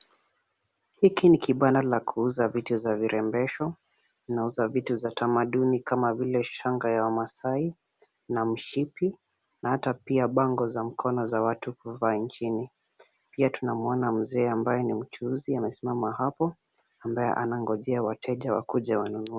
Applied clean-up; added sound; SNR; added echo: none; none; none; none.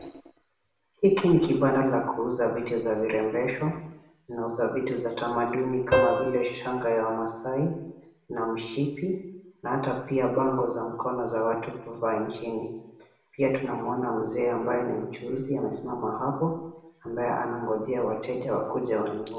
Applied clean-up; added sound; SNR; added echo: none; Piano; 4 dB; reverberation time 0.7 s.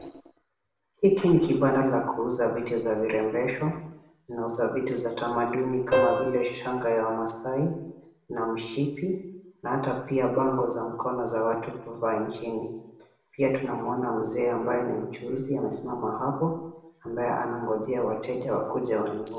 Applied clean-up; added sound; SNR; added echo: neural separator model SepFormer DNS4.